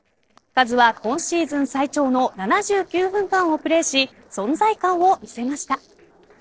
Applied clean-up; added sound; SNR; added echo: neural separator model SepFormer DNS4.